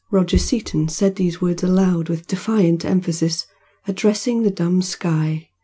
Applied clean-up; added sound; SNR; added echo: none; none; none; none.